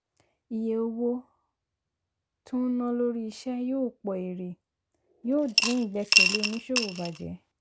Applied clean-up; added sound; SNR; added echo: none; Coin (dropping) / Glass; -4 dB; none.